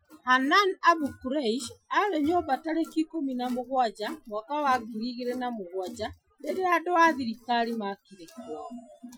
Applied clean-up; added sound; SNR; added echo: classical method Wiener filter.